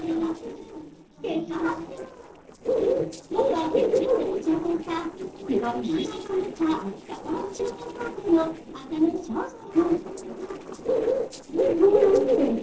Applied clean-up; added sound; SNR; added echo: neural separator model SepFormer DNS4.